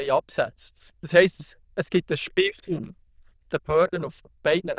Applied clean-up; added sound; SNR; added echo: neural diffusion model UNIVERSE++.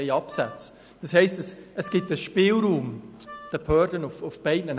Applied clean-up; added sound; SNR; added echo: none; Wind instrument, woodwind instrument; 20 dB; none.